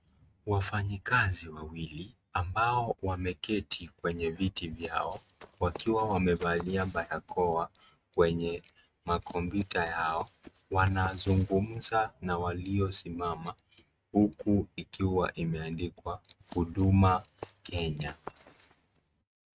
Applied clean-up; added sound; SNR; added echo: neural mask model RNNoise.